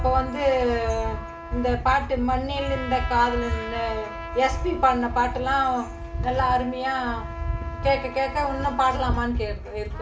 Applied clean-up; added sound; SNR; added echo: none; Trumpet; 14 dB; reverberation time 0.4 s.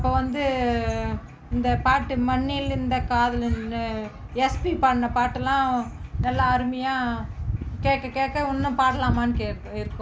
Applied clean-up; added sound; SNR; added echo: none; none; none; none.